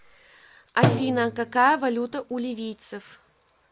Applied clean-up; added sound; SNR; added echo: none; Drum; 2 dB; none.